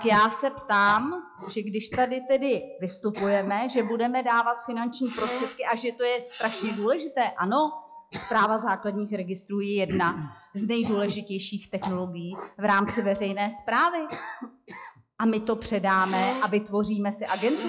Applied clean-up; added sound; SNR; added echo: classical method log-MMSE.